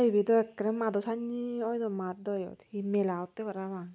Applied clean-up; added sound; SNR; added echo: none; none; none; none.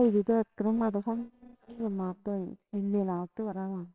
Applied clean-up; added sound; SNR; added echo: neural separator model SepFormer WHAMR!.